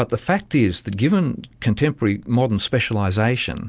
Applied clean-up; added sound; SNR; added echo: none; none; none; none.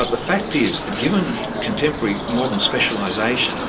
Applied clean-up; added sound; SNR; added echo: none; Bird; 5 dB; reverberation time 0.2 s.